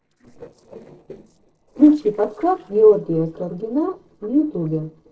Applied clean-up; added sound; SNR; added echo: neural separator model SepFormer DNS4.